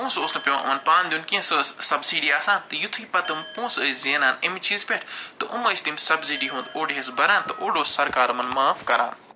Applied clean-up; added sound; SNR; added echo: none; Glass; 11 dB; none.